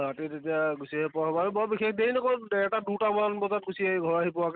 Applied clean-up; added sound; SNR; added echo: none; none; none; none.